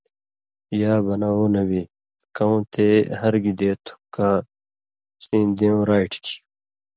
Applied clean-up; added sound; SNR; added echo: none; none; none; none.